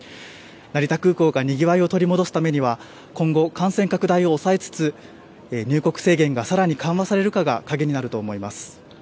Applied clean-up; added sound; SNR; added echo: none; none; none; none.